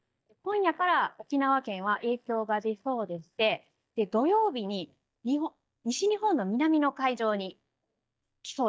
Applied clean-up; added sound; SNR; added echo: neural mask model DeepFilterNet 3.